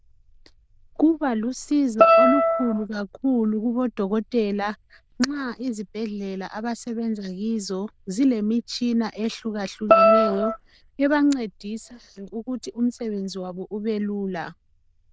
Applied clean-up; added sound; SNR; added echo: neural diffusion model UNIVERSE++.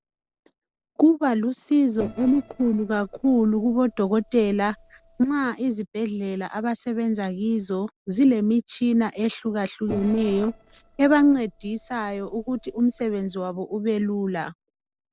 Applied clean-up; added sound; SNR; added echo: neural separator model SepFormer DNS4.